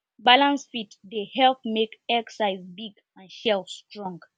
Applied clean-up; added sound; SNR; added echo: none; none; none; none.